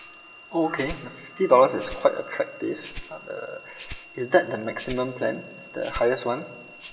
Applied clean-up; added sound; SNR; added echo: none; Rattle (instrument); 6 dB; reverberation time 0.9 s.